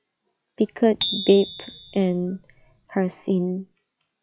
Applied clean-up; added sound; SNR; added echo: classical method log-MMSE.